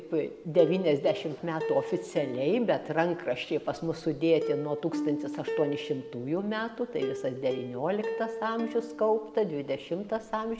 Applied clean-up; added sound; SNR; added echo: none; Plucked string instrument; 9 dB; none.